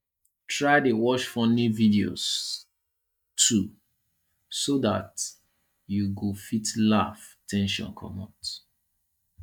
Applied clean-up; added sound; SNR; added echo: neural mask model DeepFilterNet 3.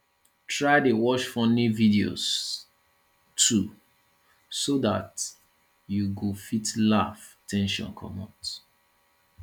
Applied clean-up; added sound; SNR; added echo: none; none; none; none.